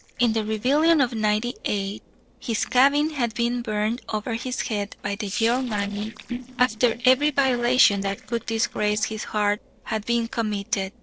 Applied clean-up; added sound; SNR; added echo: neural separator model SepFormer DNS4.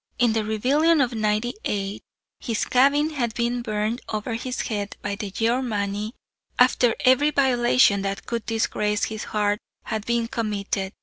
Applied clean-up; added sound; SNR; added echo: none; none; none; none.